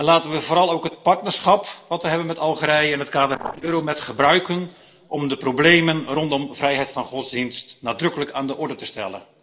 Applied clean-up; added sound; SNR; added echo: neural separator model SepFormer DNS4.